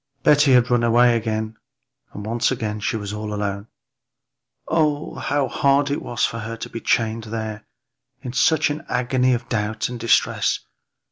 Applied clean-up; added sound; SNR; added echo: none; none; none; none.